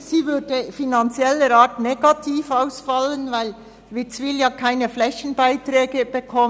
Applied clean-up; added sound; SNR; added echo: none; none; none; none.